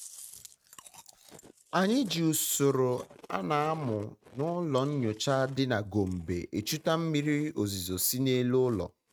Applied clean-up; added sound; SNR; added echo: neural mask model RNNoise.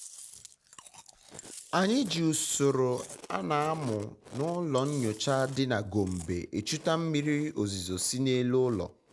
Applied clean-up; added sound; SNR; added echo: none; Chewing, mastication; 19 dB; none.